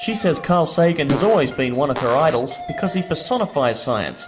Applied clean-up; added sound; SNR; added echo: none; Fart; 9 dB; reverberation time 1.6 s.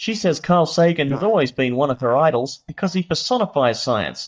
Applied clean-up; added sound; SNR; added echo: neural mask model DeepFilterNet 3.